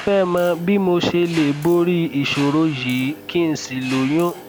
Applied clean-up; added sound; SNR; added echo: none; Mechanisms; 18 dB; none.